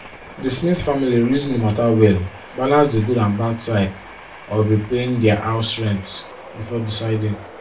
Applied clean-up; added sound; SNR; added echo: none; Train; 19 dB; reverberation time 0.2 s.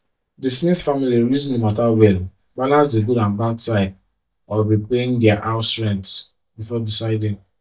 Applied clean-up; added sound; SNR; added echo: neural mask model DeepFilterNet 3.